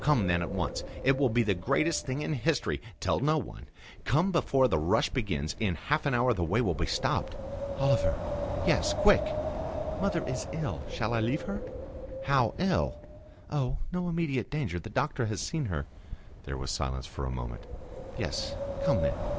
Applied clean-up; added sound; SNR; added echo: none; Wind; 7 dB; none.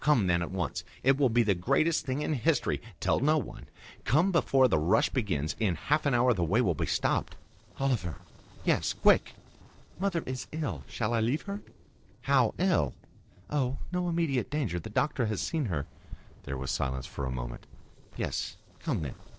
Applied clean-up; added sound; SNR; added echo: neural separator model SepFormer DNS4.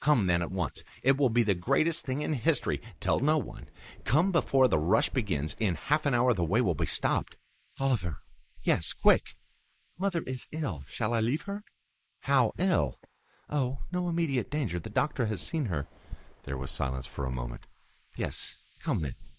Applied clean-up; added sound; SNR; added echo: neural mask model Resemble Enhance denoiser.